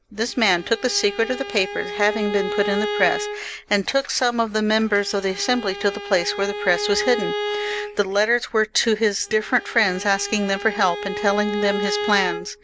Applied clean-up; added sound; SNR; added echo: none; Bowed string instrument; 8 dB; none.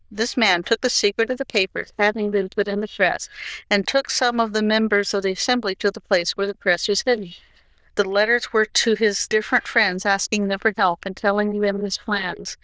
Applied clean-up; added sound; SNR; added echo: neural diffusion model UNIVERSE++.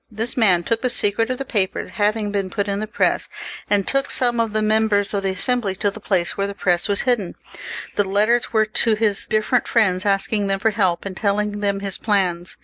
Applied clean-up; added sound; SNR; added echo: none; none; none; none.